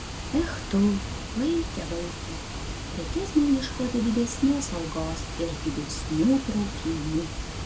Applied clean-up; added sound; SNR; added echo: none; Water; 6 dB; none.